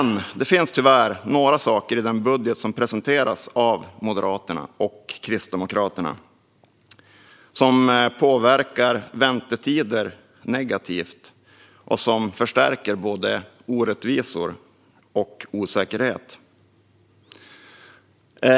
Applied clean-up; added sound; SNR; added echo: none; none; none; none.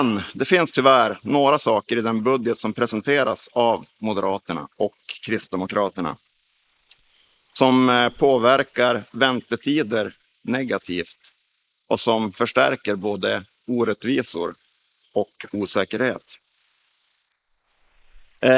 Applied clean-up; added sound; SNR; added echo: neural mask model Resemble Enhance denoiser.